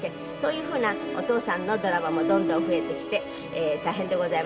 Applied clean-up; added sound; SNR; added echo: none; Musical instrument; 4 dB; none.